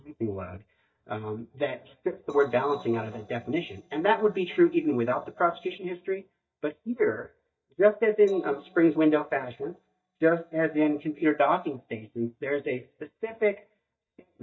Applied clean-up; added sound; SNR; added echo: neural mask model DeepFilterNet 3.